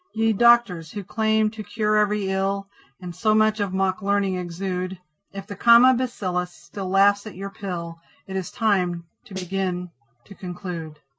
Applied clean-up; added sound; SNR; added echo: neural mask model RNNoise.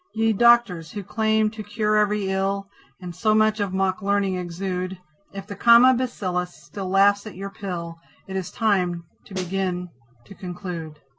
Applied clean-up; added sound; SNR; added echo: none; Snare drum; 12 dB; none.